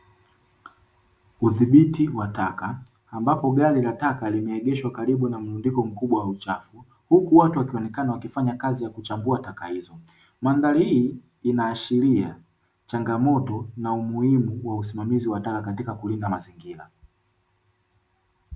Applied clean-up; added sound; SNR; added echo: none; none; none; none.